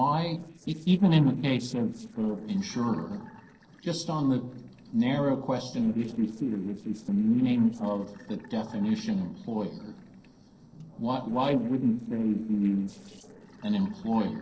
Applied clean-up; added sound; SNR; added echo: neural separator model SepFormer DNS4.